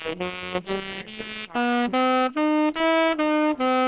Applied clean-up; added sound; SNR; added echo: neural separator model SepFormer WHAM!.